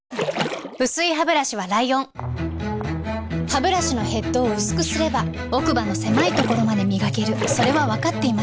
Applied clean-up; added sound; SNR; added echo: none; Splash, splatter; 6 dB; none.